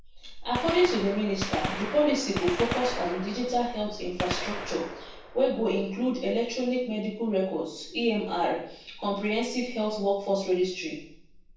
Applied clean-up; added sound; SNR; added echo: none; Gunshot, gunfire; 10 dB; reverberation time 0.6 s.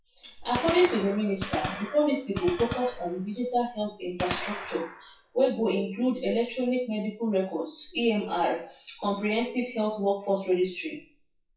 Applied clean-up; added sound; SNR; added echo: classical method WPE with log-MMSE.